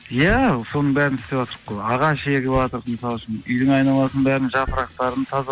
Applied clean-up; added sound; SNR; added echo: none; Thump, thud; 16 dB; none.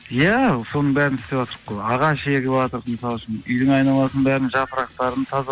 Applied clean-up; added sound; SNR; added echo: none; none; none; none.